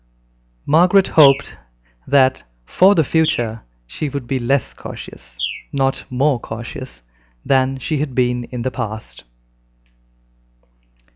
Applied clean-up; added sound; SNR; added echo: none; Bird; 13 dB; none.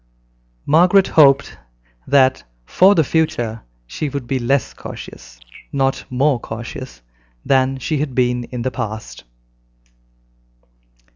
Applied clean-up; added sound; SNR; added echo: neural separator model SepFormer DNS4.